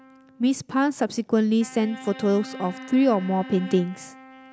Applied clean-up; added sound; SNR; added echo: none; Bowed string instrument + Wind instrument, woodwind instrument; 18 dB; none.